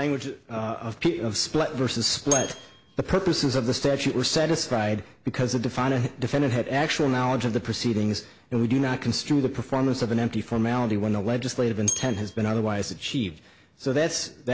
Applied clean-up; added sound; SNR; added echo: none; Bell; 8 dB; none.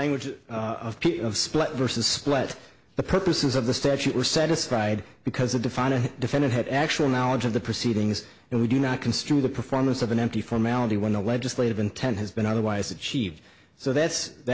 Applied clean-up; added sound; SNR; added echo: none; none; none; none.